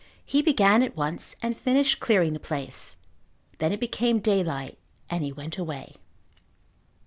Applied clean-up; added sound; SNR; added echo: none; none; none; none.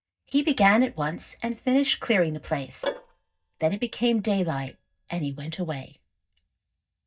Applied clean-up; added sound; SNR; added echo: neural mask model DeepFilterNet 3.